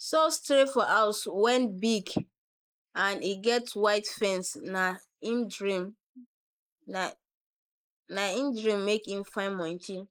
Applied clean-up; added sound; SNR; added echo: neural mask model Resemble Enhance denoiser.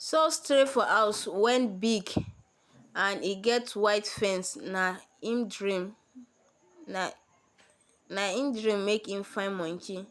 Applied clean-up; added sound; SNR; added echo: none; none; none; none.